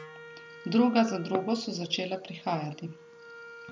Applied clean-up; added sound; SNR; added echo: none; Wind instrument, woodwind instrument + Wind instrument, woodwind instrument; 18 dB; none.